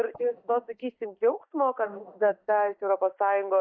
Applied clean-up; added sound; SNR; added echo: neural mask model DeepFilterNet 3.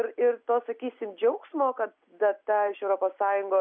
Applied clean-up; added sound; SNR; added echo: none; none; none; none.